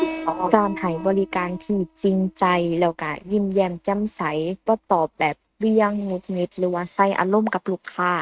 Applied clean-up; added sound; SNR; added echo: neural mask model RNNoise.